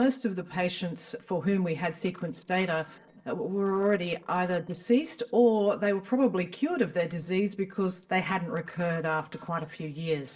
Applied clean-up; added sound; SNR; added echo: neural separator model SepFormer DNS4.